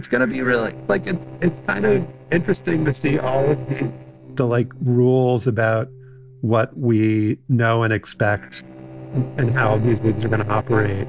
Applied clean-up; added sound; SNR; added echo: neural separator model SepFormer DNS4.